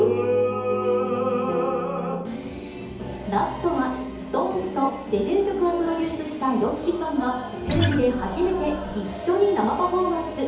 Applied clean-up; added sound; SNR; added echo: none; Acoustic guitar; -1 dB; reverberation time 2.2 s.